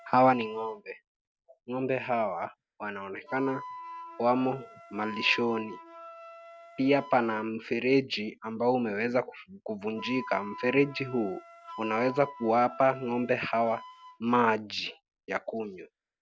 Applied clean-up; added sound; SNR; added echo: none; Wind instrument, woodwind instrument; 17 dB; none.